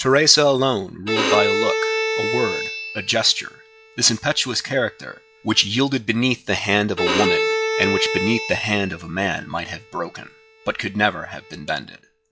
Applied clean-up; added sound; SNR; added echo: classical method log-MMSE.